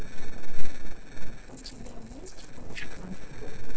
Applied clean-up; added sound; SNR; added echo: neural separator model SepFormer DNS4.